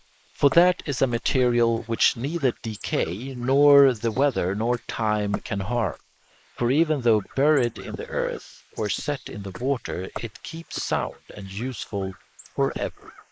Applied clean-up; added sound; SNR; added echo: neural mask model Resemble Enhance denoiser.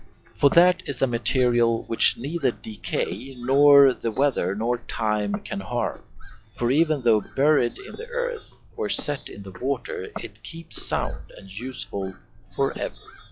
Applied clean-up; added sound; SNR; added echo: classical method log-MMSE.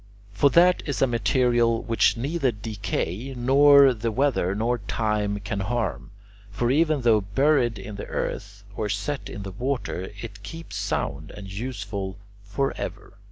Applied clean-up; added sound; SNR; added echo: none; none; none; none.